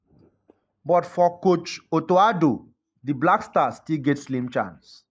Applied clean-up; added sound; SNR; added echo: neural mask model Resemble Enhance denoiser.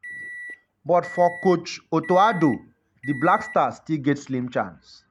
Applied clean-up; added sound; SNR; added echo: none; Microwave oven; 15 dB; none.